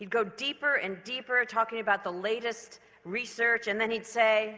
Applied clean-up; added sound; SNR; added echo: none; none; none; none.